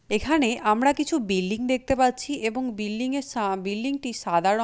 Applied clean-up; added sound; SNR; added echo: none; none; none; none.